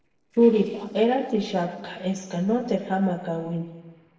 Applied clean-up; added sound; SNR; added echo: neural separator model SepFormer DNS4.